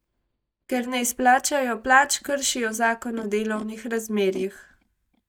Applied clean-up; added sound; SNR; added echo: neural mask model DeepFilterNet 3.